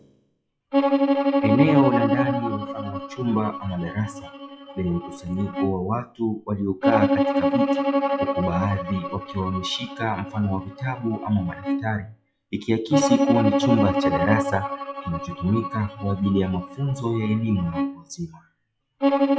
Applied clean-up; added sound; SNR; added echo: classical method log-MMSE.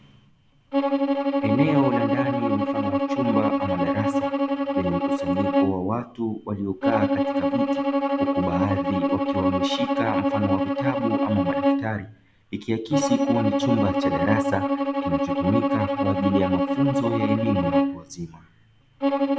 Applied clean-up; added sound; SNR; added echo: none; Bowed string instrument; -4 dB; none.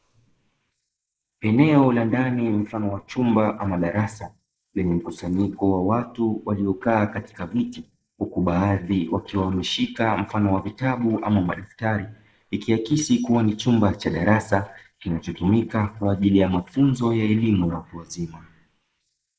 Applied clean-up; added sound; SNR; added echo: neural mask model Resemble Enhance denoiser.